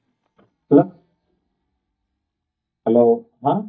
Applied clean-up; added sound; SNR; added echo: neural mask model DeepFilterNet 3.